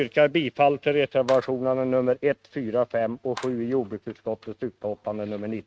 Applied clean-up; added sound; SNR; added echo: neural mask model RNNoise.